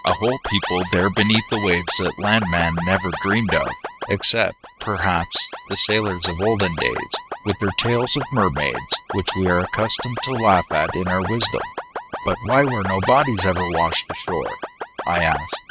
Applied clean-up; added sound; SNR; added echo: neural mask model RNNoise.